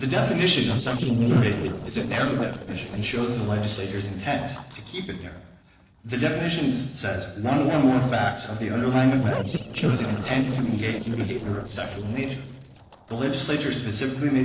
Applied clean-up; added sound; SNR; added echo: neural separator model SepFormer DNS4.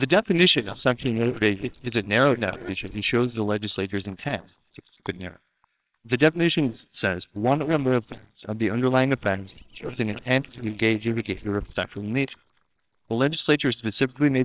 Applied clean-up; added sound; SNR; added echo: neural separator model SepFormer WHAMR!.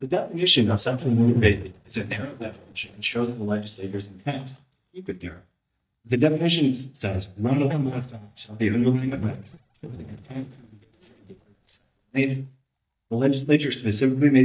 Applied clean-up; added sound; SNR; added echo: neural mask model DeepFilterNet 3.